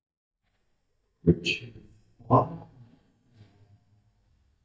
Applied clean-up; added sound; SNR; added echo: neural mask model DeepFilterNet 3.